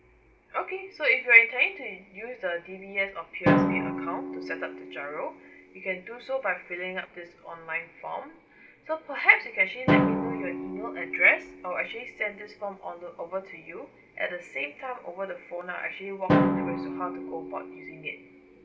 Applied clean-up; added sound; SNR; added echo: none; Drum; 2 dB; none.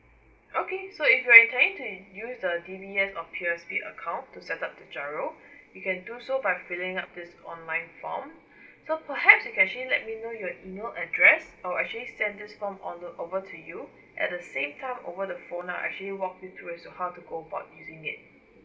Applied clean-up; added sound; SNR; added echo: none; none; none; none.